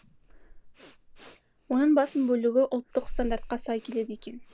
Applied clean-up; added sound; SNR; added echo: none; Breathing; 12 dB; none.